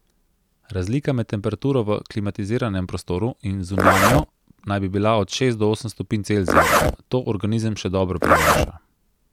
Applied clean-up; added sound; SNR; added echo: none; Zipper (clothing); -2 dB; none.